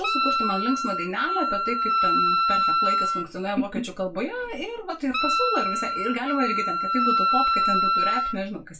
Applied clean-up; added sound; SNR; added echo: none; Wind instrument, woodwind instrument; -5 dB; reverberation time 0.2 s.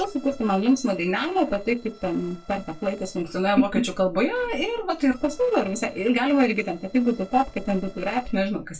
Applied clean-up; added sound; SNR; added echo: neural separator model SepFormer DNS4.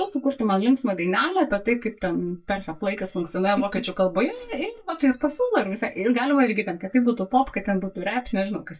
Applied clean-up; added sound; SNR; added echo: neural mask model DeepFilterNet 3.